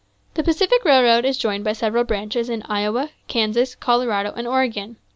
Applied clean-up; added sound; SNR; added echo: none; none; none; none.